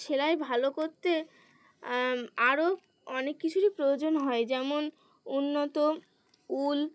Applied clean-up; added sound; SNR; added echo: none; none; none; none.